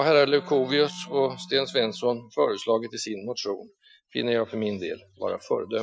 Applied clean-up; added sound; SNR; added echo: classical method Wiener filter.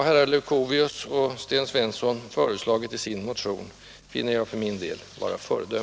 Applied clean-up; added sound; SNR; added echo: none; none; none; none.